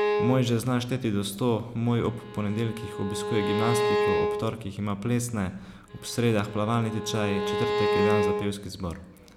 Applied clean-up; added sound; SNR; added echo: none; Bowed string instrument; 2 dB; none.